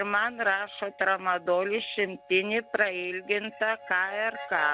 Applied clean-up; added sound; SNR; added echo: none; Harmonica; 18 dB; none.